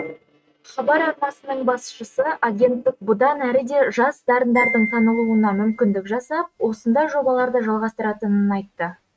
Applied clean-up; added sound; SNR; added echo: neural mask model RNNoise.